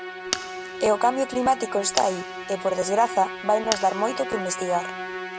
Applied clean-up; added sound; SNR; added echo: none; Musical instrument + Fire; 8 dB; none.